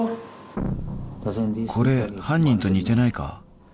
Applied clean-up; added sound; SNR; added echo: none; none; none; none.